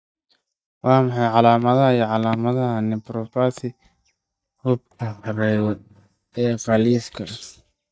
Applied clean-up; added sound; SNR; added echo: neural mask model DeepFilterNet 3.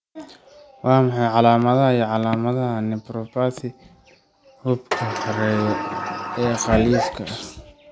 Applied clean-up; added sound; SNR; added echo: none; Sliding door; 7 dB; none.